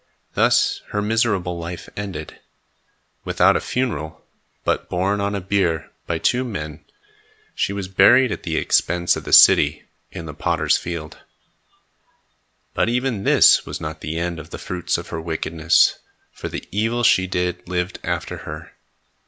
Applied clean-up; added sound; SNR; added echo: none; none; none; none.